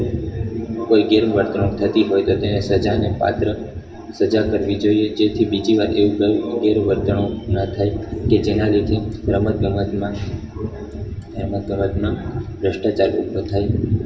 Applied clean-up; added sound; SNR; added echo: none; none; none; reverberation time 0.8 s.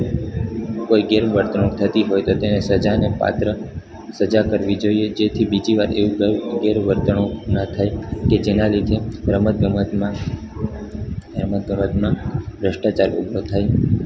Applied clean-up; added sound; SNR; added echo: none; none; none; none.